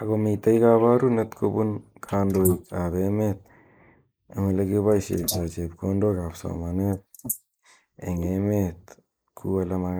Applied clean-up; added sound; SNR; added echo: neural mask model Resemble Enhance denoiser.